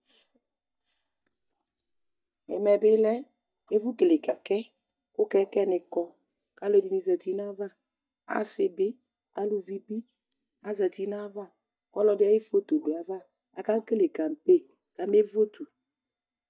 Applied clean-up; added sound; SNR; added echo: neural mask model DeepFilterNet 3.